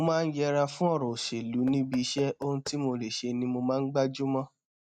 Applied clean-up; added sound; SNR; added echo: neural mask model RNNoise.